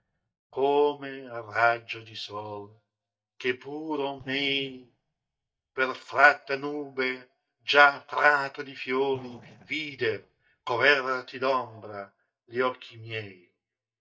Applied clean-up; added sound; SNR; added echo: neural mask model DeepFilterNet 3.